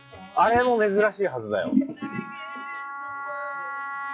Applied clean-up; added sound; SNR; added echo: classical method log-MMSE.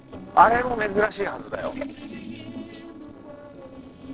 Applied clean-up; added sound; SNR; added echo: neural separator model SepFormer DNS4.